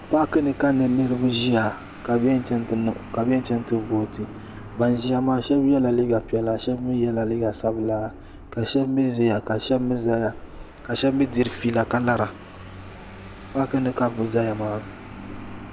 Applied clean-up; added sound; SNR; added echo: none; Vehicle; 17 dB; none.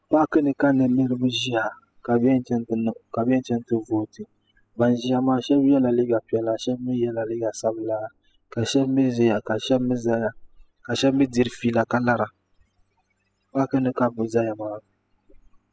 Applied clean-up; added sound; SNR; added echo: classical method spectral subtraction.